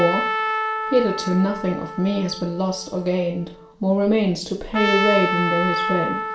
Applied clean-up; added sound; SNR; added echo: none; Trumpet; 4 dB; reverberation time 0.4 s.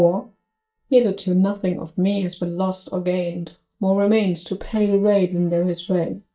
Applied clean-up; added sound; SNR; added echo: neural mask model DeepFilterNet 3.